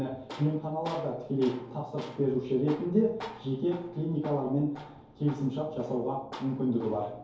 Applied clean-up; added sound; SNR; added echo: none; Tools; 17 dB; reverberation time 2.4 s.